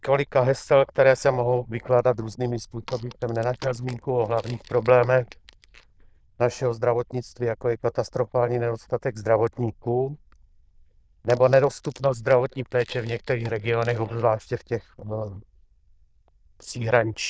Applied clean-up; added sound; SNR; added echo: neural diffusion model UNIVERSE++.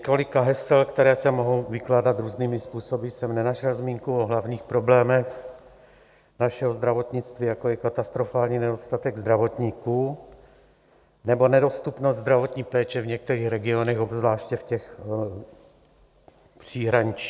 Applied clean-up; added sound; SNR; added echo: none; none; none; none.